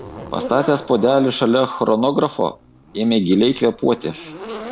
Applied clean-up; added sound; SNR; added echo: none; Zipper (clothing); 16 dB; none.